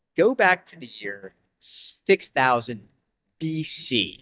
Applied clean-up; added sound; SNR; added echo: neural mask model DeepFilterNet 3.